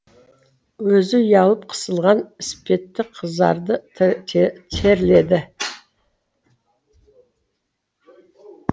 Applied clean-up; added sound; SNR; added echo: none; none; none; none.